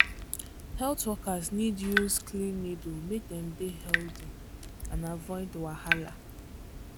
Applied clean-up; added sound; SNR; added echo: none; Drip / Water tap, faucet; 1 dB; none.